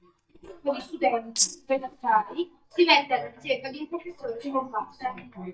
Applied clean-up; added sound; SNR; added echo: neural mask model DeepFilterNet 3.